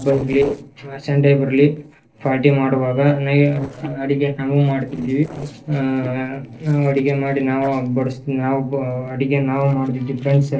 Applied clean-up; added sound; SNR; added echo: neural separator model SepFormer DNS4.